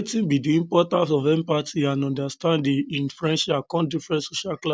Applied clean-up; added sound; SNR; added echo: none; none; none; none.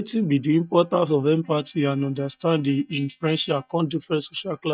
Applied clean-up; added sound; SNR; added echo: neural mask model DeepFilterNet 3.